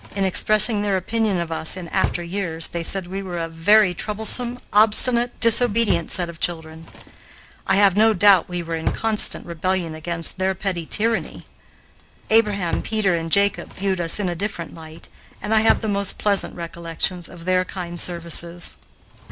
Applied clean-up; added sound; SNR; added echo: none; Drawer open or close; 12 dB; none.